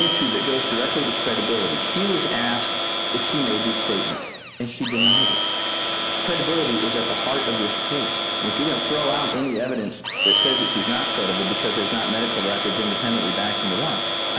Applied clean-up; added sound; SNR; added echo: none; Domestic sounds, home sounds; -3 dB; none.